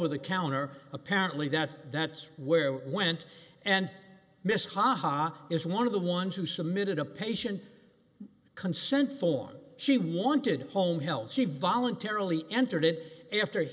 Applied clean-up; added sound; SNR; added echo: none; none; none; none.